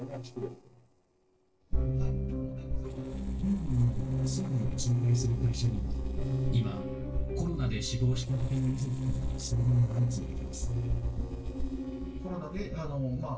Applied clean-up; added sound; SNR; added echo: neural separator model SepFormer DNS4.